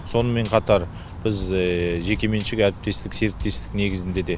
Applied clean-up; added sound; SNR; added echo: none; Drum kit; 17 dB; none.